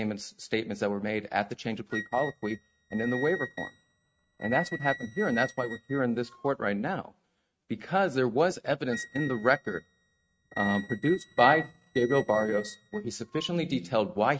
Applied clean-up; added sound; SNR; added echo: neural mask model RNNoise.